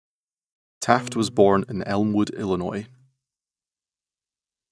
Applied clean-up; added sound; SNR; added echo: neural mask model DeepFilterNet 3.